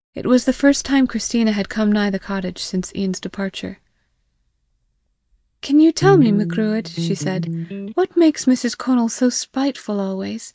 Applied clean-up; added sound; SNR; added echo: neural mask model DeepFilterNet 3.